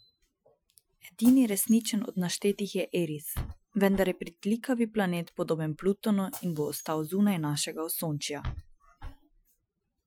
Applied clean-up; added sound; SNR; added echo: classical method Wiener filter.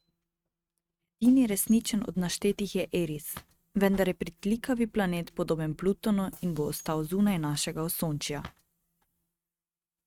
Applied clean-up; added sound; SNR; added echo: neural mask model RNNoise.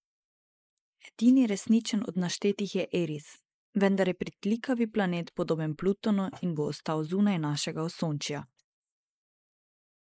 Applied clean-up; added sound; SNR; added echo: neural mask model Resemble Enhance denoiser.